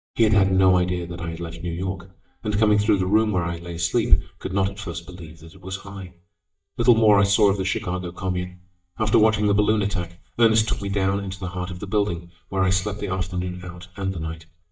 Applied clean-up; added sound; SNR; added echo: neural mask model DeepFilterNet 3.